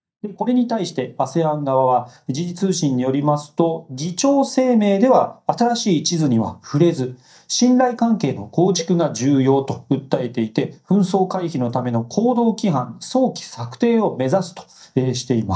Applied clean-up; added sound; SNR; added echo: neural mask model DeepFilterNet 3.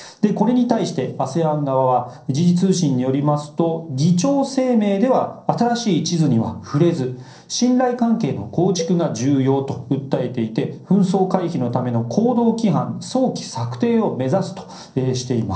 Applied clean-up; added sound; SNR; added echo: neural separator model SepFormer DNS4.